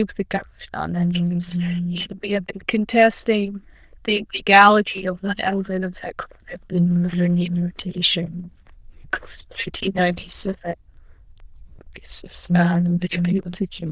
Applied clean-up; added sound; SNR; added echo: neural diffusion model UNIVERSE++.